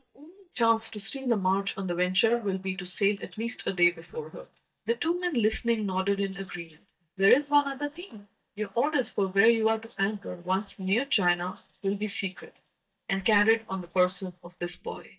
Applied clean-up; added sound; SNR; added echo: neural mask model DeepFilterNet 3.